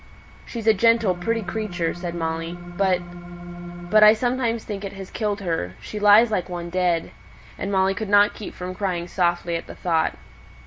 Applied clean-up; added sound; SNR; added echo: none; Organ; 10 dB; none.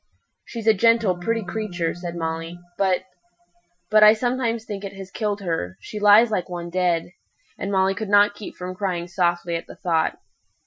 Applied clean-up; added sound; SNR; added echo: classical method Wiener filter.